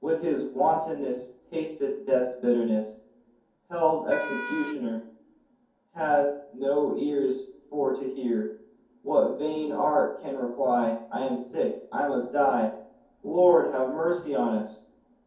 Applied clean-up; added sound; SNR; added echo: none; Wind instrument, woodwind instrument; 10 dB; reverberation time 0.6 s.